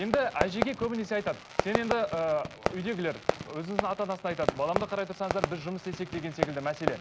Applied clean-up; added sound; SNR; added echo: none; Fireworks; 2 dB; none.